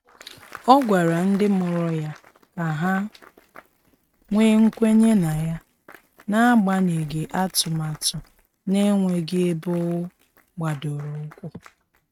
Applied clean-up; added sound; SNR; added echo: neural mask model RNNoise.